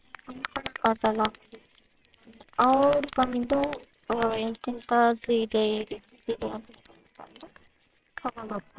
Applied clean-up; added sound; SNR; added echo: neural separator model SepFormer WHAMR!.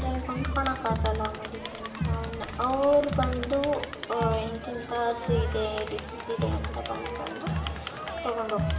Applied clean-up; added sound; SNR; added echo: none; Crowd; 2 dB; reverberation time 1.1 s.